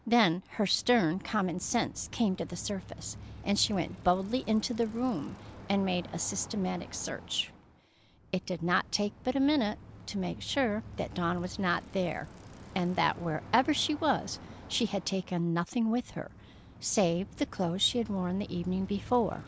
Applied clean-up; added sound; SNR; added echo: none; Bicycle; 17 dB; none.